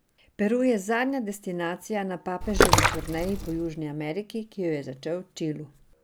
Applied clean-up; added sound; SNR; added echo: none; Splash, splatter; -4 dB; none.